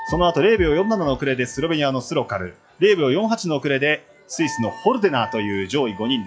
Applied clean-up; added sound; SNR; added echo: classical method log-MMSE.